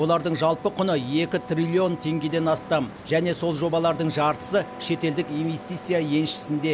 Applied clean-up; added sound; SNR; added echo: none; Wind instrument, woodwind instrument; 19 dB; none.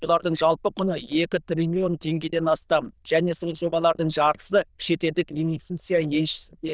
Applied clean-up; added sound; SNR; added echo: neural diffusion model UNIVERSE++.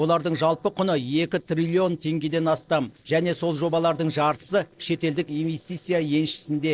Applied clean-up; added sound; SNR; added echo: neural separator model SepFormer DNS4.